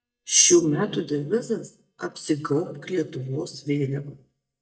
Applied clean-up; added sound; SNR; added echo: neural mask model DeepFilterNet 3.